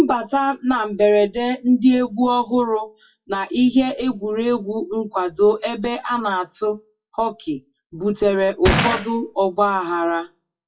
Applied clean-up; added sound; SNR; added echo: classical method WPE with log-MMSE.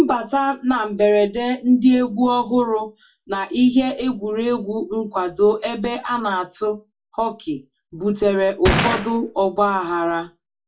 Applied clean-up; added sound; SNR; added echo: none; Gunshot, gunfire; 3 dB; reverberation time 0.1 s.